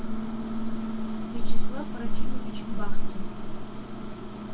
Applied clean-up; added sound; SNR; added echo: none; Microwave oven; 13 dB; reverberation time 0.1 s.